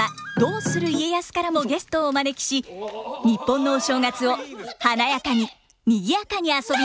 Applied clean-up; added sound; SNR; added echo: none; none; none; none.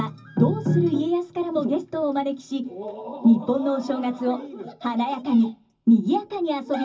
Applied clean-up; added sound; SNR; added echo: none; none; none; reverberation time 0.4 s.